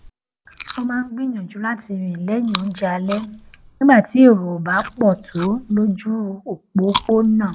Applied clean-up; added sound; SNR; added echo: none; Chewing, mastication; 16 dB; none.